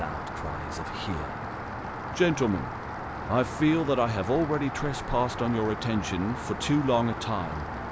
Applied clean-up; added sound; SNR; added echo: none; Rain; 6 dB; none.